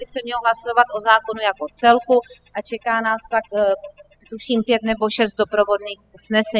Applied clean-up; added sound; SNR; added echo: classical method spectral subtraction.